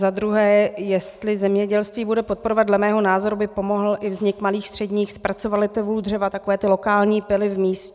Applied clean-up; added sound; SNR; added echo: none; none; none; none.